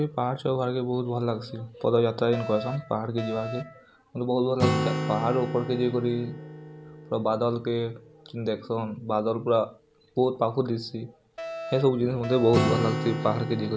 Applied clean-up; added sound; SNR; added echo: none; Acoustic guitar + Alarm; 7 dB; none.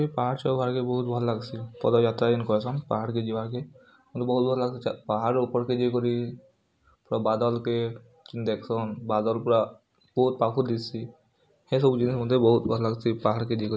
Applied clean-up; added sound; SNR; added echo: none; none; none; none.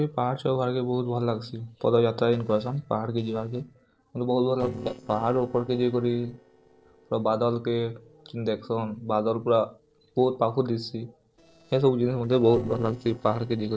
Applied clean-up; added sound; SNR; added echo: neural separator model SepFormer DNS4.